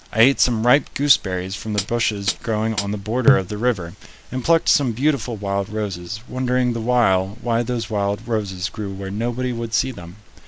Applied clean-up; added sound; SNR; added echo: none; Hi-hat; 3 dB; none.